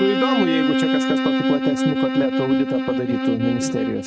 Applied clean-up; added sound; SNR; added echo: neural mask model RNNoise.